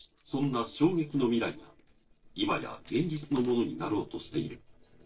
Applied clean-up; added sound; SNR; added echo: neural separator model SepFormer DNS4.